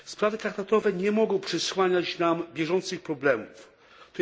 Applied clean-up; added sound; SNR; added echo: none; none; none; none.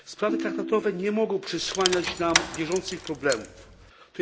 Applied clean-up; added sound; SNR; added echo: none; Rattle / Keys jangling + Ringtone; 4 dB; none.